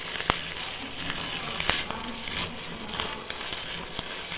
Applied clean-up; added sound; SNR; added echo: neural separator model SepFormer WHAMR!.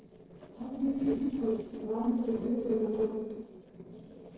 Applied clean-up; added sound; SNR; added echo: neural separator model SepFormer DNS4.